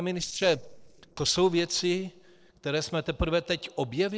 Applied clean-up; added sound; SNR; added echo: neural separator model SepFormer DNS4.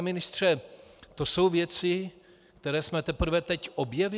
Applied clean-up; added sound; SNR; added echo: none; none; none; none.